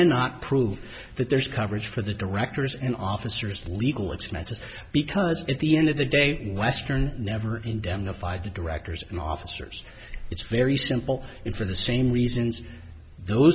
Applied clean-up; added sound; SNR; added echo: none; none; none; none.